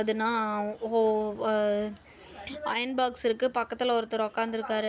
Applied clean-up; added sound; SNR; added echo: none; none; none; none.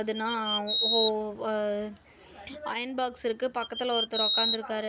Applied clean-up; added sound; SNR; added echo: none; Bird vocalization, bird call, bird song; -4 dB; none.